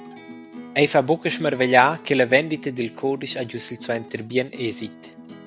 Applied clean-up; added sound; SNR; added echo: none; Acoustic guitar; 18 dB; none.